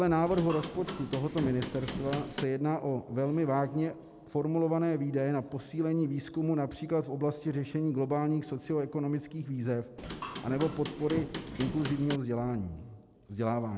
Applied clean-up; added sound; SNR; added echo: none; Hammer / Wood; 7 dB; none.